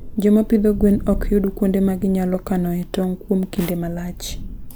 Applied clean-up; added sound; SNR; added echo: none; Thunder; 10 dB; none.